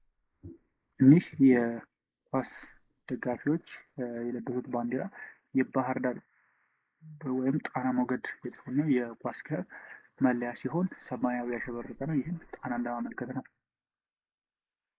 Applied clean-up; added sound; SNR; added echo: neural mask model Resemble Enhance denoiser.